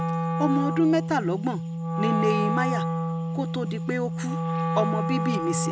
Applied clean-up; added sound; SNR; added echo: none; Wind instrument, woodwind instrument; -1 dB; none.